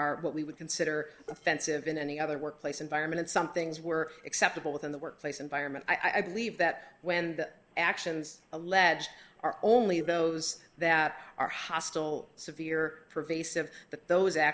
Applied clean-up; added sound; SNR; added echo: neural separator model SepFormer DNS4.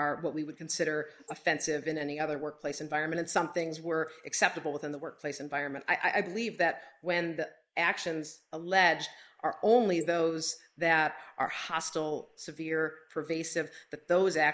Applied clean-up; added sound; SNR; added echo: neural mask model Resemble Enhance denoiser.